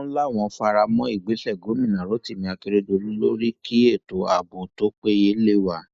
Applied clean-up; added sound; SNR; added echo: neural mask model Resemble Enhance denoiser.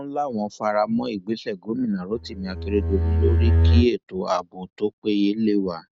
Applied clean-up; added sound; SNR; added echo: neural mask model RNNoise.